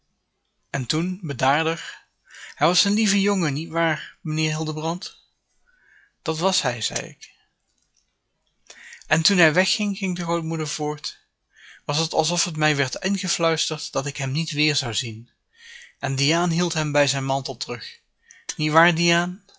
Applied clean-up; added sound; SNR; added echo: classical method log-MMSE.